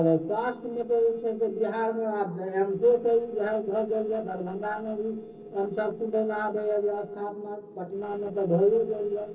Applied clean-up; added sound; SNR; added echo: neural separator model SepFormer DNS4.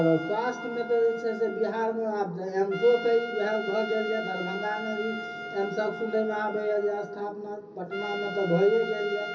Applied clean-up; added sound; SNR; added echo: none; Trumpet; 10 dB; reverberation time 0.3 s.